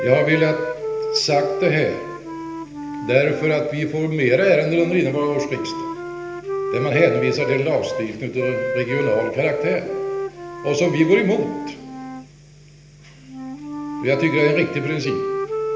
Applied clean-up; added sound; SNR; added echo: none; Wind instrument, woodwind instrument; 6 dB; reverberation time 0.8 s.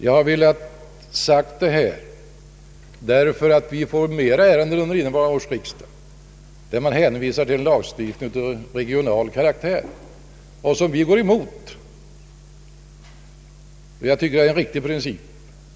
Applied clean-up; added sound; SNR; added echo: none; none; none; none.